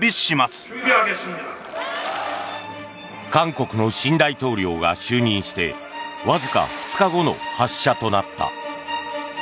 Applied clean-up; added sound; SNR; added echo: none; none; none; none.